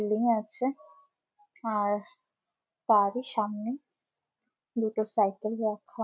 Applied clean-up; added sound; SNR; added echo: none; none; none; none.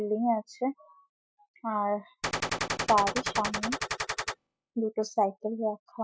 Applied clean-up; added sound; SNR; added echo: classical method spectral subtraction.